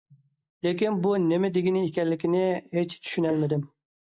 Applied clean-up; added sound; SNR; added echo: neural mask model Resemble Enhance denoiser.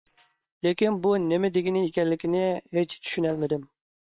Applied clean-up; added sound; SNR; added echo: neural separator model SepFormer WHAM!.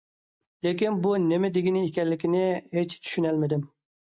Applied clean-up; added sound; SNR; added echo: none; none; none; none.